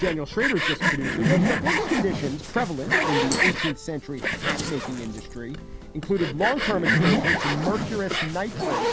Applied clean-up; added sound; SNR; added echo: none; Sawing + Zipper (clothing); -2 dB; none.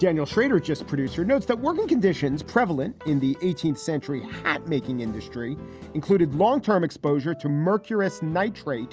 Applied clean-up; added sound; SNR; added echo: none; none; none; none.